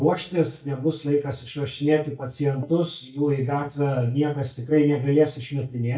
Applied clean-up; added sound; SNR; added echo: neural mask model DeepFilterNet 3.